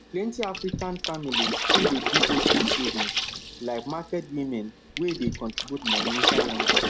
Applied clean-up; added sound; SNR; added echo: none; Water / Splash, splatter; -5 dB; none.